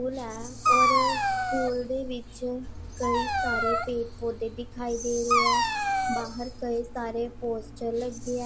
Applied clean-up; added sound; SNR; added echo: none; Dog; -3 dB; none.